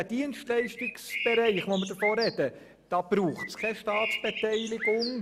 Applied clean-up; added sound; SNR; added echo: none; Bird; 6 dB; none.